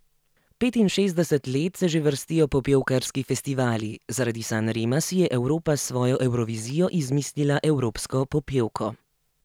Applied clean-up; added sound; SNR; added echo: none; none; none; none.